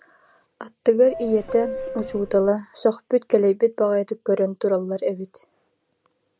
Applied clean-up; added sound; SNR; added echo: none; Subway, metro, underground / Doorbell; 10 dB; none.